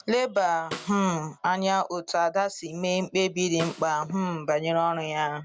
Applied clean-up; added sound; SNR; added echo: none; Snare drum; 16 dB; none.